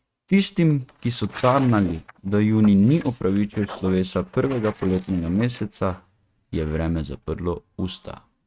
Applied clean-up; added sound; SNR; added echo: neural mask model RNNoise.